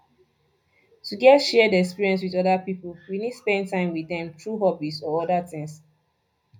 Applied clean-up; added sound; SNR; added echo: none; none; none; reverberation time 0.4 s.